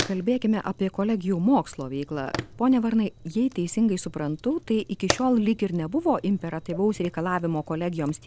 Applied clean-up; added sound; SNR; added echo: none; Fire; 13 dB; none.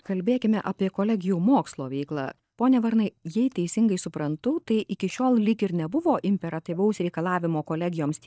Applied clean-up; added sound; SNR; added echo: neural mask model DeepFilterNet 3.